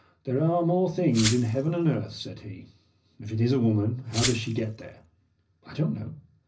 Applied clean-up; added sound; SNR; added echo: none; Glass; 8 dB; reverberation time 0.4 s.